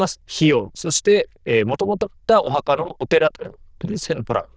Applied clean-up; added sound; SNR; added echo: neural diffusion model UNIVERSE++.